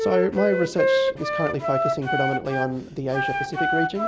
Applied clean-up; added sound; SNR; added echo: none; Wind instrument, woodwind instrument; -1 dB; none.